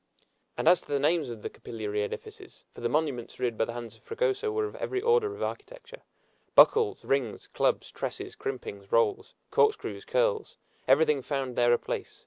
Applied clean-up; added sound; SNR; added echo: none; none; none; none.